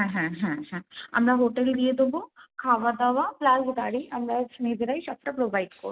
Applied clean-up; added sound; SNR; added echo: none; none; none; none.